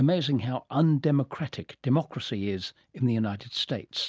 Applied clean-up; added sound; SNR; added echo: none; none; none; none.